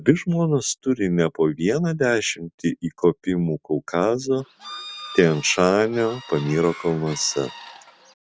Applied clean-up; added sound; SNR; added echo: none; Bird / Fowl; 17 dB; none.